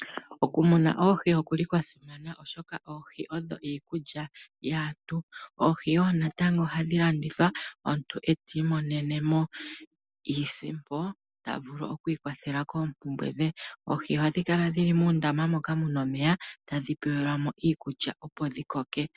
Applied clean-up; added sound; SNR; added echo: none; none; none; none.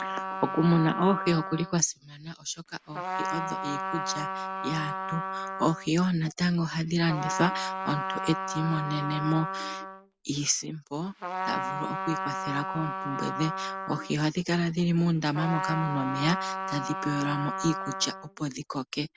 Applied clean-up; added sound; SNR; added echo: none; Trumpet; 5 dB; none.